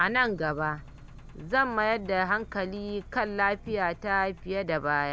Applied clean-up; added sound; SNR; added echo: none; Engine; 18 dB; none.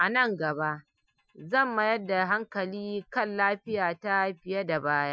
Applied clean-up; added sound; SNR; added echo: classical method Wiener filter.